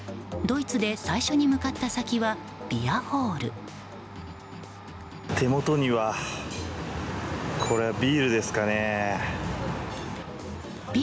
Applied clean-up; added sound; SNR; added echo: none; Domestic sounds, home sounds; 15 dB; none.